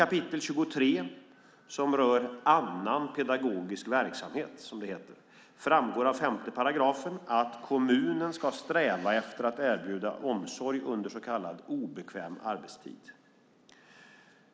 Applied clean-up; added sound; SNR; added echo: none; none; none; none.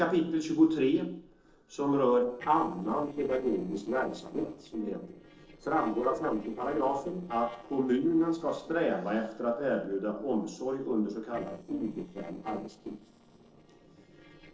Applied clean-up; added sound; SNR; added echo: neural separator model SepFormer DNS4.